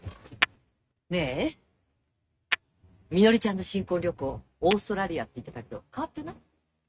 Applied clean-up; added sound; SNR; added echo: neural mask model RNNoise.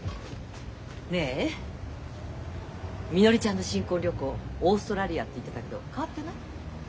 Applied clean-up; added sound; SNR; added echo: none; none; none; none.